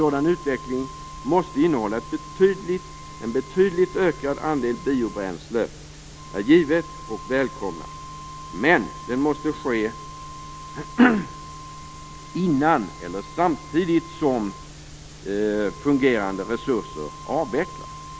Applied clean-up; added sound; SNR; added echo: none; Wind instrument, woodwind instrument; 18 dB; none.